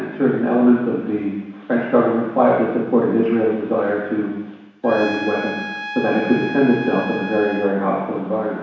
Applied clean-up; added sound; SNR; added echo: none; Trumpet; 11 dB; reverberation time 1.1 s.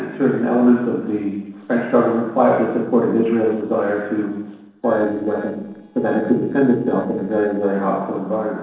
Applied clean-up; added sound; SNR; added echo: neural separator model SepFormer DNS4.